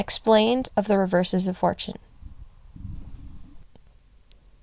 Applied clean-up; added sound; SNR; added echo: none; none; none; none.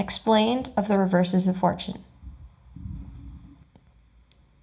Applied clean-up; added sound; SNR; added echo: none; none; none; reverberation time 0.4 s.